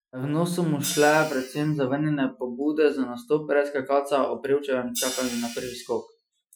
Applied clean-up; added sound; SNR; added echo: classical method Wiener filter.